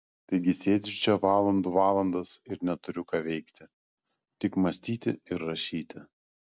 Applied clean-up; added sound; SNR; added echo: none; none; none; none.